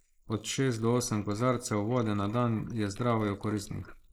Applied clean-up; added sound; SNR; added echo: neural mask model Resemble Enhance denoiser.